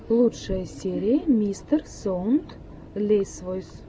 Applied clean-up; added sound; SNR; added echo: none; none; none; none.